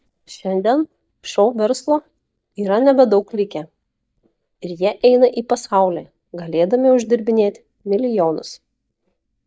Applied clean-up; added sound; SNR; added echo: neural mask model DeepFilterNet 3.